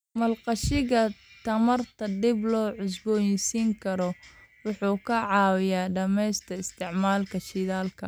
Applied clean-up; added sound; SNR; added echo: none; none; none; none.